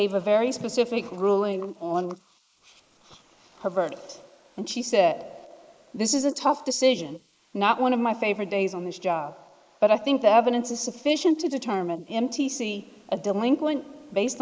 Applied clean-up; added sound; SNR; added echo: neural mask model Resemble Enhance denoiser.